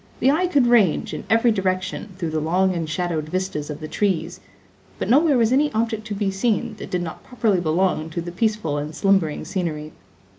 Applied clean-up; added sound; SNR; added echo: none; none; none; none.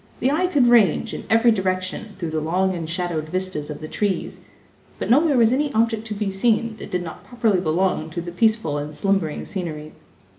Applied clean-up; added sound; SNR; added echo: none; none; none; reverberation time 0.6 s.